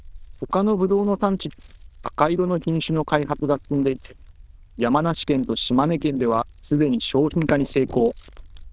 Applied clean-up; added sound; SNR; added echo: neural diffusion model UNIVERSE++.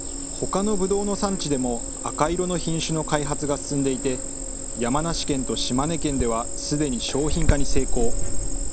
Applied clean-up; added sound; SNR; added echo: none; Cricket; -2 dB; none.